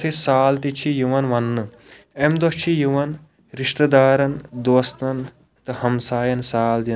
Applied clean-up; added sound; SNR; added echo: none; none; none; none.